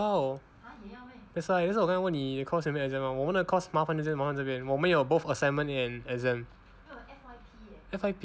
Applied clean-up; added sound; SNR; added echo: none; none; none; none.